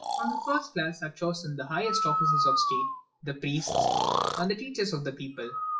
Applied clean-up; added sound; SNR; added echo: classical method WPE with log-MMSE.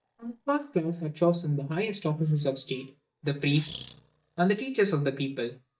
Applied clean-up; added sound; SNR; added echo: neural mask model DeepFilterNet 3.